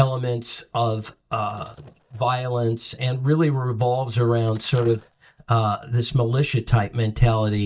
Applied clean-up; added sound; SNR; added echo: neural mask model DeepFilterNet 3.